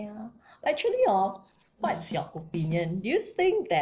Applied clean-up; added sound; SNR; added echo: neural separator model SepFormer DNS4.